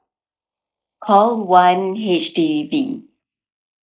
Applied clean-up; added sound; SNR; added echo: neural mask model Resemble Enhance denoiser.